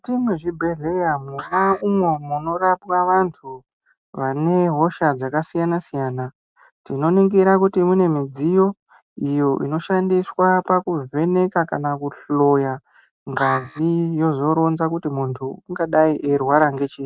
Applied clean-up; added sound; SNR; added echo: neural mask model RNNoise.